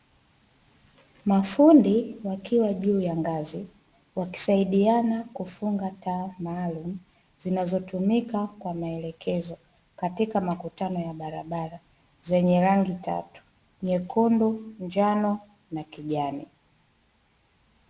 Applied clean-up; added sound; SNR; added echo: none; none; none; none.